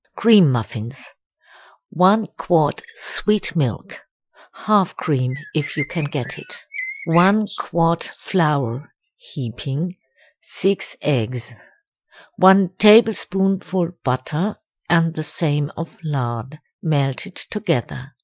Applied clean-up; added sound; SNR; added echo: classical method Wiener filter.